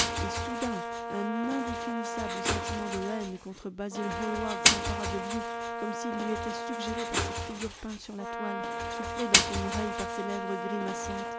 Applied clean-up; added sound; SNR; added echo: none; Brass instrument + Engine; -5 dB; none.